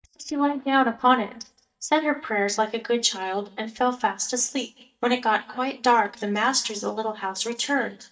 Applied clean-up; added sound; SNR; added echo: neural mask model DeepFilterNet 3.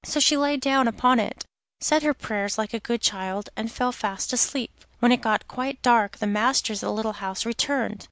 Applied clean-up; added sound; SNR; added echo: none; none; none; none.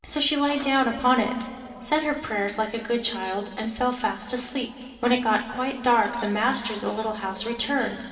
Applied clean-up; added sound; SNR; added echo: neural separator model SepFormer DNS4.